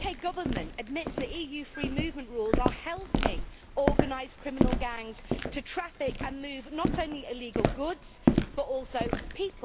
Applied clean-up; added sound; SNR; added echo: none; Walk, footsteps; -4 dB; none.